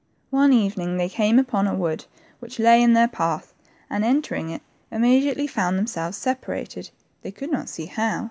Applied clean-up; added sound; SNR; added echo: none; none; none; none.